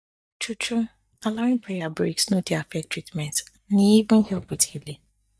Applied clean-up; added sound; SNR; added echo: neural mask model DeepFilterNet 3.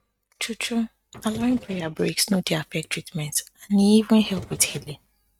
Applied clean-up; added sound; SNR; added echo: neural mask model RNNoise.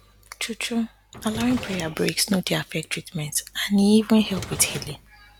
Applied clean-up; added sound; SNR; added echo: none; Drawer open or close; 12 dB; none.